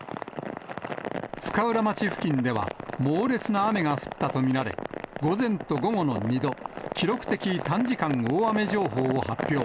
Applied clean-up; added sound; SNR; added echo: none; none; none; none.